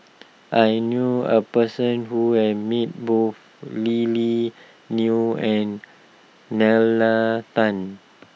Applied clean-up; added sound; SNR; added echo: none; none; none; none.